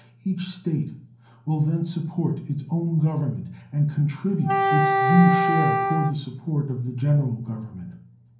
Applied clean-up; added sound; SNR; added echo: none; Wind instrument, woodwind instrument; -1 dB; reverberation time 0.6 s.